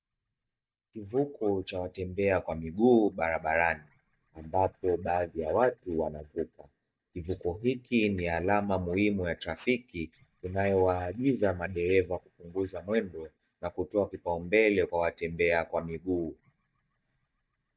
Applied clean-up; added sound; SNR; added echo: neural mask model DeepFilterNet 3.